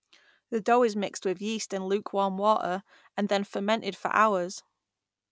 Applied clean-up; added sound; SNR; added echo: none; none; none; none.